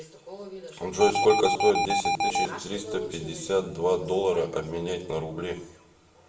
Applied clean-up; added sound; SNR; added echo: none; Alarm; -2 dB; reverberation time 0.7 s.